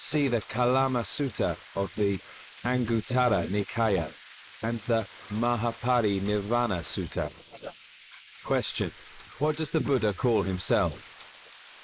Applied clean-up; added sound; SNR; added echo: neural mask model Resemble Enhance denoiser.